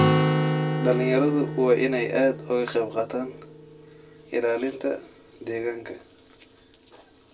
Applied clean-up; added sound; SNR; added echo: none; Acoustic guitar; 2 dB; reverberation time 0.2 s.